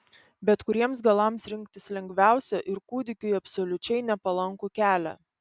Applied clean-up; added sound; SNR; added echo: none; none; none; none.